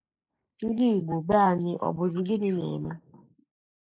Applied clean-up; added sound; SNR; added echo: neural mask model Resemble Enhance denoiser.